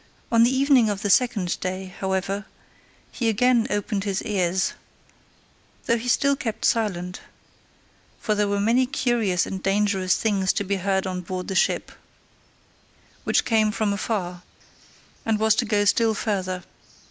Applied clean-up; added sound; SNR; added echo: none; none; none; none.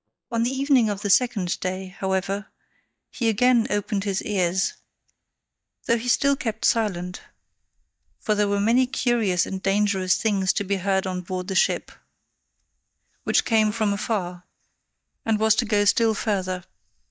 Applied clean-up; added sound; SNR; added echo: neural mask model DeepFilterNet 3.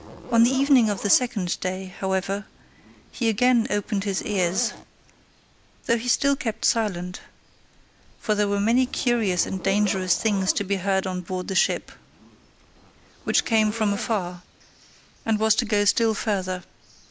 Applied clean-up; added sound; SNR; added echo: none; Zipper (clothing); 18 dB; none.